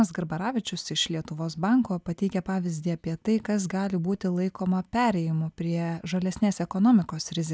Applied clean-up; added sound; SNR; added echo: none; none; none; none.